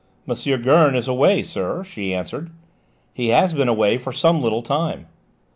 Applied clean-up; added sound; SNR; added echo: none; none; none; none.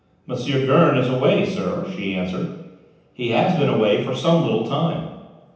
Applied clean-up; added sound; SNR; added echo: none; none; none; reverberation time 0.9 s.